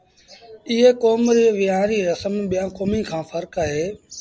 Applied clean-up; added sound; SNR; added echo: none; none; none; none.